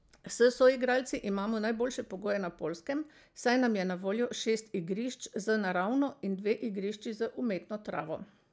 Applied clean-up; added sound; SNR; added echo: none; none; none; none.